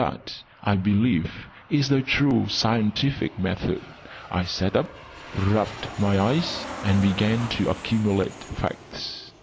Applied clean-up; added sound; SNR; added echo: none; Aircraft; 16 dB; none.